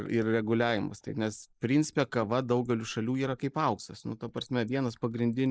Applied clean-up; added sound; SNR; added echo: neural mask model Resemble Enhance denoiser.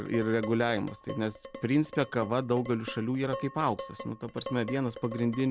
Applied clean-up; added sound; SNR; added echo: none; Dishes, pots, and pans; 14 dB; none.